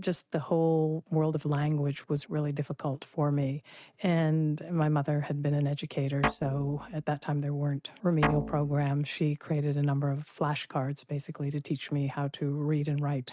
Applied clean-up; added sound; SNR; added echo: neural mask model RNNoise.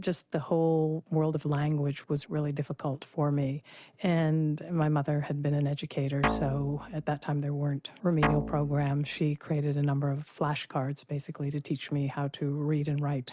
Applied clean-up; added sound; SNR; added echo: none; Guitar; 4 dB; none.